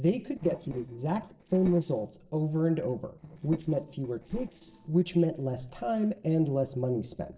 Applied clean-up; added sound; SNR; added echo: neural separator model SepFormer DNS4.